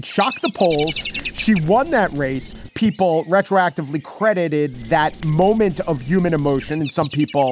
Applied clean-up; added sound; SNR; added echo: none; Bird vocalization, bird call, bird song + Writing; 14 dB; none.